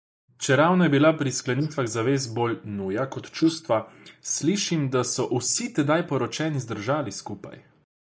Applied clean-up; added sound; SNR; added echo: neural mask model Resemble Enhance denoiser.